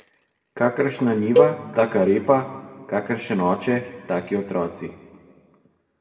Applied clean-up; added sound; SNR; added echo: none; Cowbell; 1 dB; reverberation time 1.4 s.